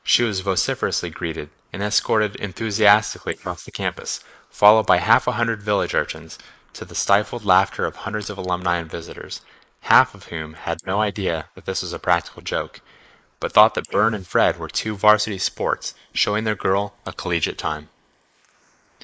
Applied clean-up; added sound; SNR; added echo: neural mask model Resemble Enhance denoiser.